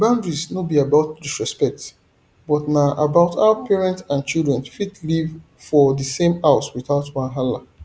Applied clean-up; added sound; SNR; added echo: none; none; none; none.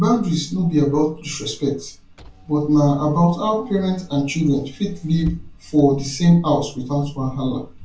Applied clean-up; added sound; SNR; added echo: none; Engine / Car; 19 dB; reverberation time 0.2 s.